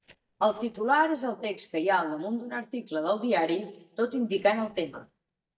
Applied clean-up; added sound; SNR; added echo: neural mask model DeepFilterNet 3.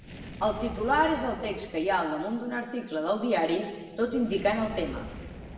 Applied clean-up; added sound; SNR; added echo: none; Fire; 15 dB; reverberation time 1.3 s.